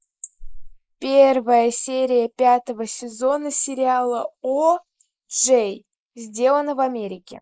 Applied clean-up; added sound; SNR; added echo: neural mask model Resemble Enhance denoiser.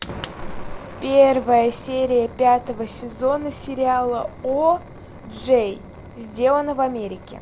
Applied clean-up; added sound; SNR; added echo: none; Fire; 14 dB; none.